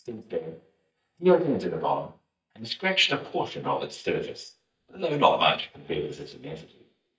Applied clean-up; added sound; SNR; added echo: neural mask model DeepFilterNet 3.